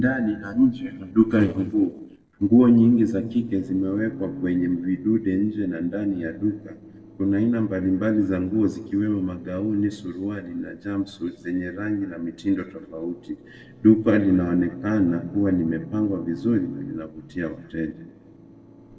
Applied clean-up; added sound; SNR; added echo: neural separator model SepFormer DNS4.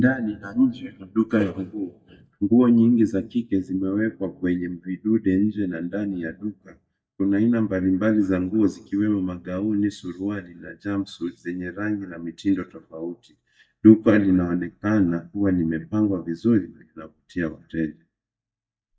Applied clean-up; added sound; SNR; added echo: neural mask model DeepFilterNet 3.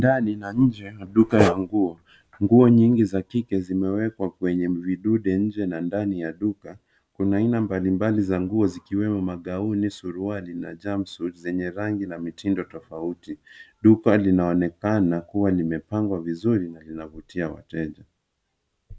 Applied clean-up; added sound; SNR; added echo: none; none; none; none.